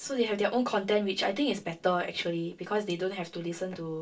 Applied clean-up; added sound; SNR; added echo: none; none; none; reverberation time 0.2 s.